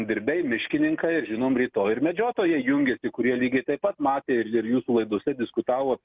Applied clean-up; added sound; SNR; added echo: none; none; none; none.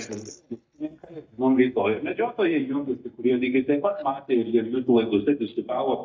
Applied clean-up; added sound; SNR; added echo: neural mask model DeepFilterNet 3.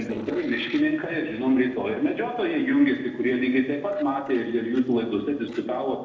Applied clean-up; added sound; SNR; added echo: neural separator model SepFormer DNS4.